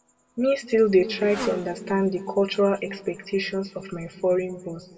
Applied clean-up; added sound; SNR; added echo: none; Motorcycle; 18 dB; reverberation time 1.7 s.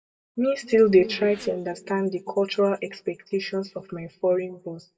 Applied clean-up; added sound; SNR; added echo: neural mask model DeepFilterNet 3.